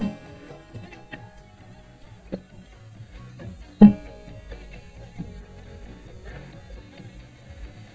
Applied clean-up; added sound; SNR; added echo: neural mask model DeepFilterNet 3.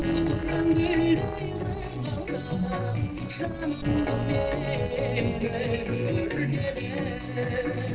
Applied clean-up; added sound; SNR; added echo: neural separator model SepFormer DNS4.